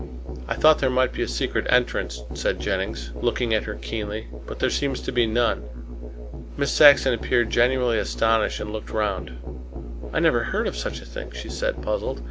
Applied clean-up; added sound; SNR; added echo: none; Musical instrument; 8 dB; none.